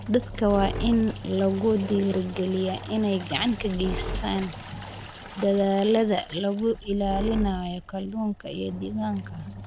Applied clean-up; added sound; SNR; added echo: none; Engine + Squeak; 10 dB; none.